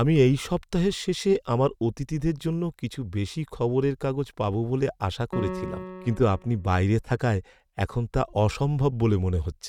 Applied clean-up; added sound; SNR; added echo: neural mask model RNNoise.